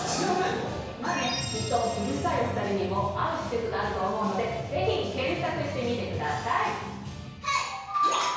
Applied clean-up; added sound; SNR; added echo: none; none; none; reverberation time 1.0 s.